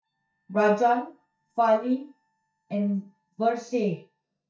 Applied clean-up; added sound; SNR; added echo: neural mask model DeepFilterNet 3.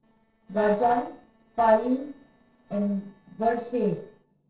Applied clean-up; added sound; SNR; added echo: neural separator model SepFormer DNS4.